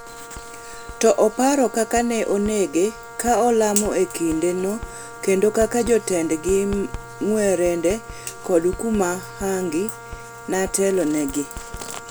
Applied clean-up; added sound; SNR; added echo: none; Writing + Wind instrument, woodwind instrument; 15 dB; none.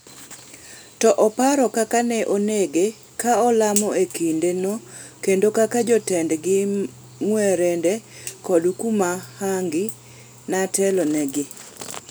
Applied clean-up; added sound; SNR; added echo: none; none; none; none.